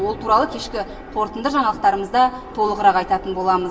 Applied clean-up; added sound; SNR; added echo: none; none; none; reverberation time 0.8 s.